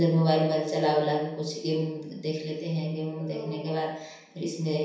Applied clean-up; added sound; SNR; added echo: none; none; none; reverberation time 0.7 s.